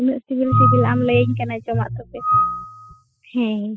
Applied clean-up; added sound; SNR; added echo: classical method spectral subtraction.